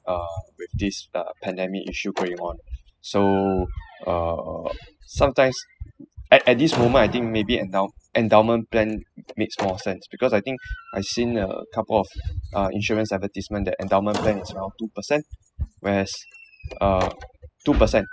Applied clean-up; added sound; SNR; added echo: classical method spectral subtraction.